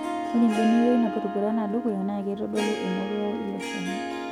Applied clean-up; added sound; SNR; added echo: none; Harp; 5 dB; none.